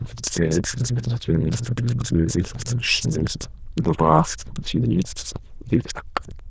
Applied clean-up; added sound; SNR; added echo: neural diffusion model UNIVERSE++.